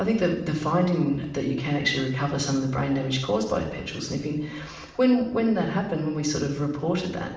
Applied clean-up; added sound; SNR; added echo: none; none; none; reverberation time 0.9 s.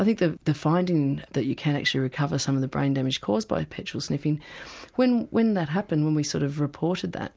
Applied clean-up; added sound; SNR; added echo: none; none; none; none.